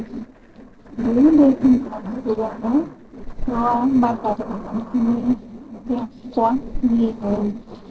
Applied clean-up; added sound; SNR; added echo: neural separator model SepFormer DNS4.